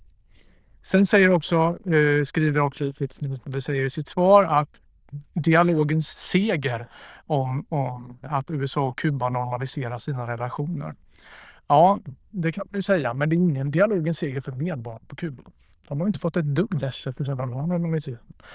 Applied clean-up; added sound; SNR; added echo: neural diffusion model UNIVERSE++.